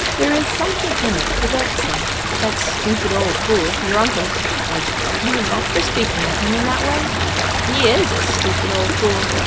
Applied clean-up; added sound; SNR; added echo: none; Stream; -3 dB; none.